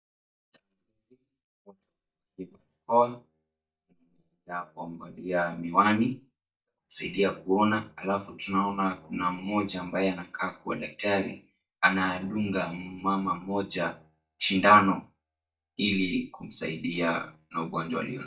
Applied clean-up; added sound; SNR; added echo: neural mask model DeepFilterNet 3.